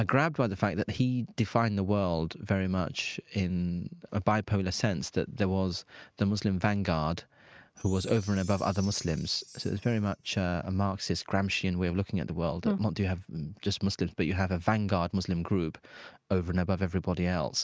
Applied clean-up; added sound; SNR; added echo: neural mask model RNNoise.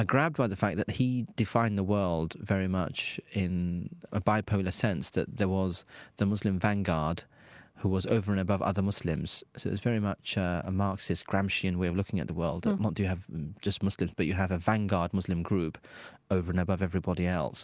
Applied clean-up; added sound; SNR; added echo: none; none; none; none.